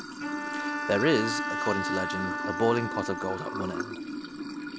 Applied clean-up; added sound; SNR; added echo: none; Bowed string instrument + Sink (filling or washing) / Water; 2 dB; none.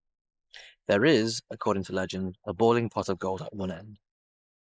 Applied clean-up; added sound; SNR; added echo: neural mask model Resemble Enhance denoiser.